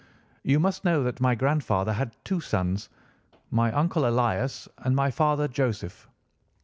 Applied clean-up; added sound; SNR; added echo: none; none; none; none.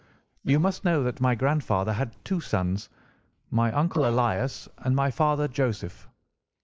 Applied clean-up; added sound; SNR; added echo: neural mask model Resemble Enhance denoiser.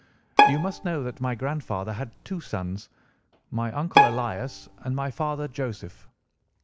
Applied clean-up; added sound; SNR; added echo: none; Bowed string instrument; -3 dB; none.